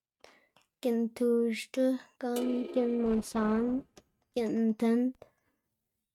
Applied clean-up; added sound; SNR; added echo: neural mask model RNNoise.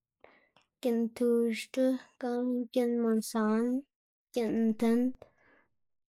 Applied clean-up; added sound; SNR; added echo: neural mask model Resemble Enhance denoiser.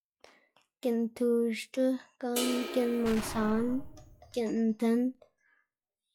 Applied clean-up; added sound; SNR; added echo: classical method log-MMSE.